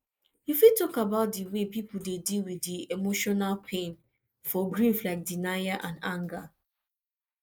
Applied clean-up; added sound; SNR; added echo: neural mask model Resemble Enhance denoiser.